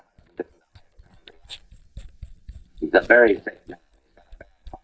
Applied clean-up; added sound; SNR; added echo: neural mask model DeepFilterNet 3.